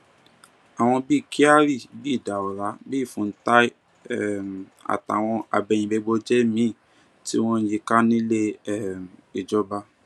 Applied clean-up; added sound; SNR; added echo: none; none; none; none.